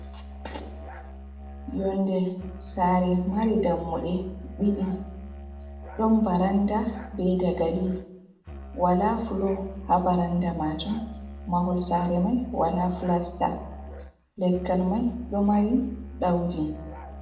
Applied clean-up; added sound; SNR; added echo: none; Musical instrument; 13 dB; reverberation time 0.7 s.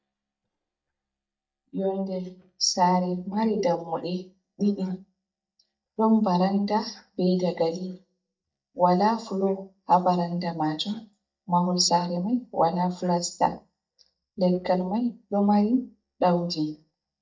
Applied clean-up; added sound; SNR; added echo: neural mask model DeepFilterNet 3.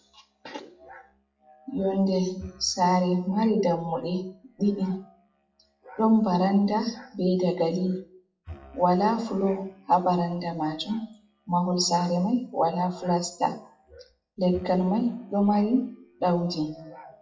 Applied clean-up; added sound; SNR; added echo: classical method WPE with log-MMSE.